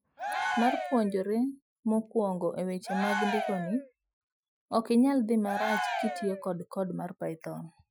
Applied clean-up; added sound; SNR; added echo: classical method Wiener filter.